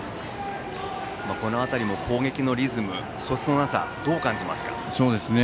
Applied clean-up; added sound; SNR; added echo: none; Telephone; 17 dB; none.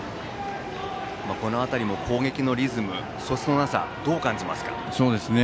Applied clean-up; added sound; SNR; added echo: none; none; none; none.